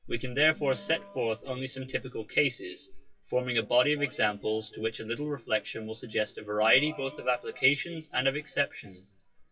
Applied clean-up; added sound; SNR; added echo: classical method WPE with log-MMSE.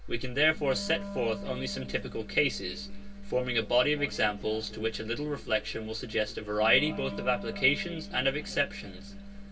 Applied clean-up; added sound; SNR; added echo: none; Wind instrument, woodwind instrument; 13 dB; reverberation time 2.9 s.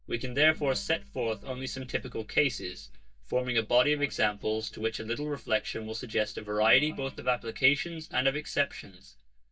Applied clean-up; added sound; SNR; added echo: neural mask model DeepFilterNet 3.